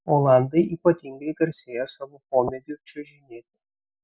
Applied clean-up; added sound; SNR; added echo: none; none; none; none.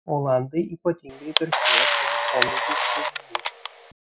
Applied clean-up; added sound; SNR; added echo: none; Camera; -5 dB; none.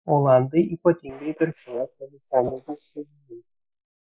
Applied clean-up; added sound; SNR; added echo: neural mask model Resemble Enhance denoiser.